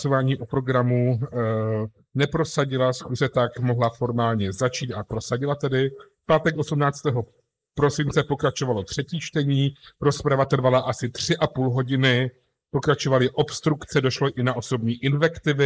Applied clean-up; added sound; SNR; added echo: neural mask model Resemble Enhance denoiser.